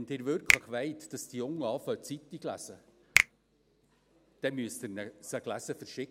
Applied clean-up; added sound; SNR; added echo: none; Finger snapping; -3 dB; none.